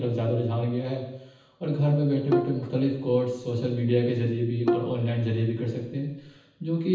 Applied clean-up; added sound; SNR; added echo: none; Bowed string instrument; 6 dB; reverberation time 0.9 s.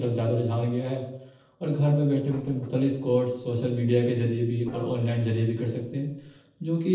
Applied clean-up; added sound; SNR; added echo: neural separator model SepFormer DNS4.